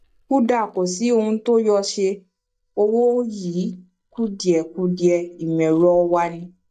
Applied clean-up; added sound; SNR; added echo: neural mask model DeepFilterNet 3.